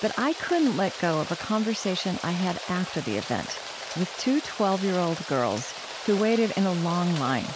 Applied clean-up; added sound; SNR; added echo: none; Rain; 11 dB; none.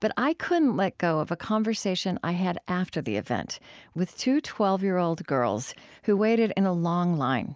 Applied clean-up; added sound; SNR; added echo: none; none; none; none.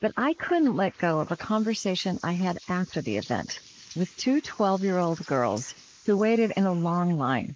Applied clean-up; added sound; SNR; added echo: neural mask model Resemble Enhance denoiser.